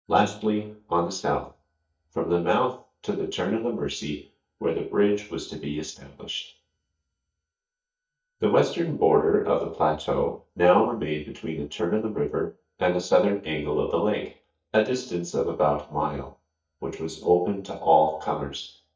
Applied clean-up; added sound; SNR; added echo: neural mask model DeepFilterNet 3.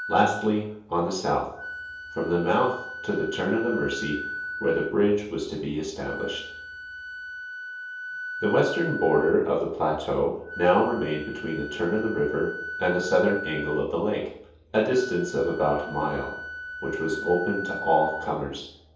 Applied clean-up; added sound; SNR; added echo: none; Wind instrument, woodwind instrument; 11 dB; reverberation time 0.7 s.